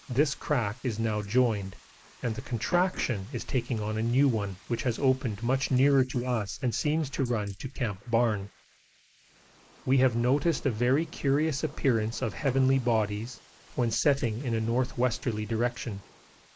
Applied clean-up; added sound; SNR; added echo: neural mask model Resemble Enhance denoiser.